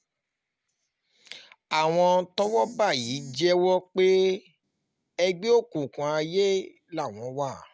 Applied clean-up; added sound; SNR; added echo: none; none; none; none.